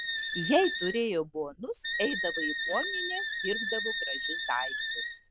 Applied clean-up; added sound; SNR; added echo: neural diffusion model UNIVERSE++.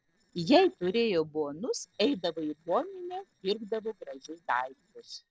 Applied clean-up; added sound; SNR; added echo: neural separator model SepFormer DNS4.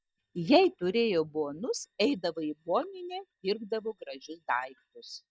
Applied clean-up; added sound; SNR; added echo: neural mask model DeepFilterNet 3.